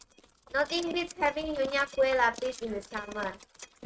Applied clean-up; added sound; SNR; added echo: neural mask model RNNoise.